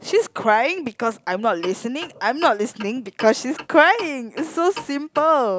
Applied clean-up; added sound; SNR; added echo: none; Clock; 18 dB; none.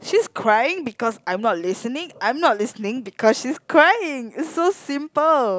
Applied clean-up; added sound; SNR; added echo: none; none; none; none.